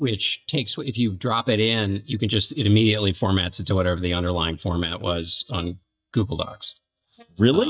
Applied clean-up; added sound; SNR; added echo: neural mask model DeepFilterNet 3.